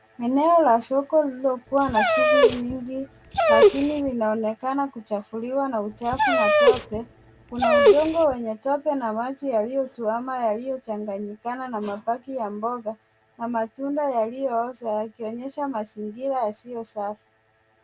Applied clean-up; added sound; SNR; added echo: none; Dog; -5 dB; none.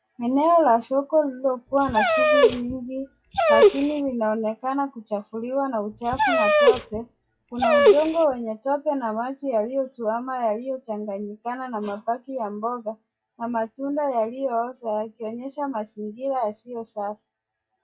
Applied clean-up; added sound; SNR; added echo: classical method log-MMSE.